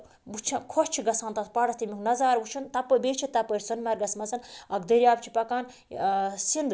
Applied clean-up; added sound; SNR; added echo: none; none; none; none.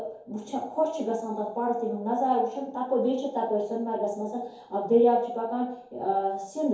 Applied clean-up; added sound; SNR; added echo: none; none; none; reverberation time 2.4 s.